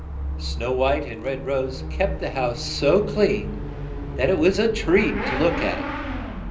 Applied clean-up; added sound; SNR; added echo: none; Motorcycle / Accelerating, revving, vroom; 6 dB; reverberation time 0.5 s.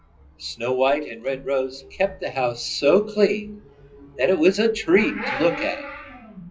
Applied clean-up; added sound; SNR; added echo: classical method WPE with log-MMSE.